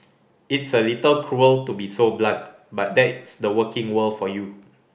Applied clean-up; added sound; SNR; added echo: none; none; none; none.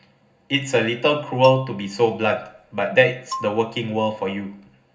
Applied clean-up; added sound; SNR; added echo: none; Marimba, xylophone; 15 dB; reverberation time 0.4 s.